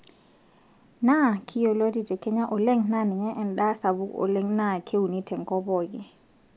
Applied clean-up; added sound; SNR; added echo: none; none; none; none.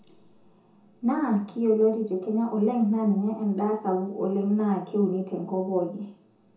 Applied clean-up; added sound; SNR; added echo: none; none; none; reverberation time 0.6 s.